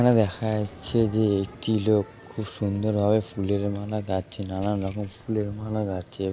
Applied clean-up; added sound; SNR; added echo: none; Keys jangling; 20 dB; none.